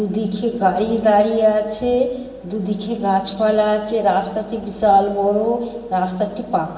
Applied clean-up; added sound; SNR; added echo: none; none; none; reverberation time 1.2 s.